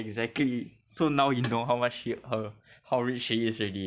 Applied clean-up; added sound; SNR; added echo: none; none; none; none.